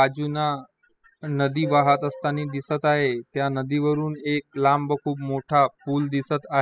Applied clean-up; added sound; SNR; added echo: classical method spectral subtraction.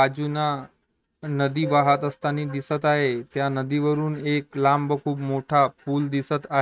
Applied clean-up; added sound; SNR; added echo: neural mask model RNNoise.